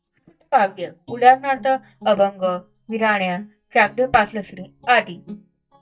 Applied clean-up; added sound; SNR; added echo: neural mask model DeepFilterNet 3.